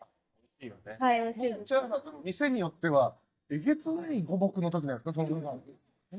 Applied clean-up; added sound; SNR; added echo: neural mask model DeepFilterNet 3.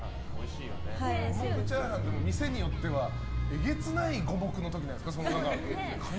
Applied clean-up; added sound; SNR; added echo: none; Mechanisms / Bicycle; -1 dB; none.